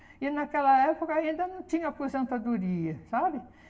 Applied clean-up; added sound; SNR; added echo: none; none; none; reverberation time 0.8 s.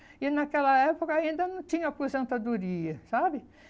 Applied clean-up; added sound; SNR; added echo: none; none; none; none.